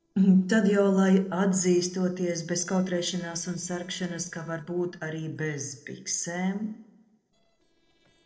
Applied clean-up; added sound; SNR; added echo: neural separator model SepFormer DNS4.